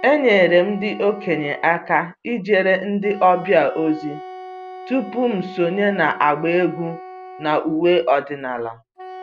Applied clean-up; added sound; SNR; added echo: none; Wind instrument, woodwind instrument; 17 dB; none.